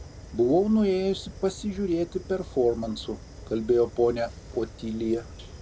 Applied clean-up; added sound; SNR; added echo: none; Fire; 16 dB; none.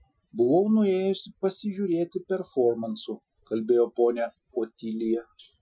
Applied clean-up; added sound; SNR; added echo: classical method Wiener filter.